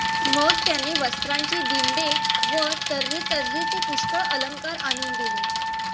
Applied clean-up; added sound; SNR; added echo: none; Wind instrument, woodwind instrument + Bicycle; -4 dB; none.